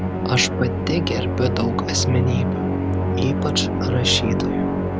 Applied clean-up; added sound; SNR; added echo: none; Musical instrument; -2 dB; none.